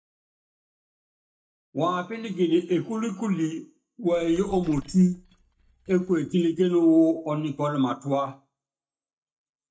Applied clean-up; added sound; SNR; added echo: neural mask model DeepFilterNet 3.